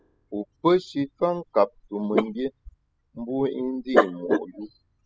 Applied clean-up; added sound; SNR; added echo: classical method spectral subtraction.